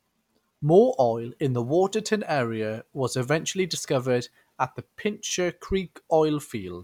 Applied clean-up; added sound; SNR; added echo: none; none; none; none.